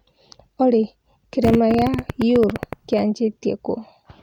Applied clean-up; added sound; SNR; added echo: none; Fart; 6 dB; none.